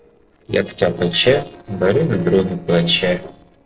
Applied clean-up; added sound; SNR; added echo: neural separator model SepFormer DNS4.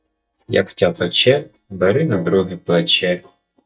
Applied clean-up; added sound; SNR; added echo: neural mask model DeepFilterNet 3.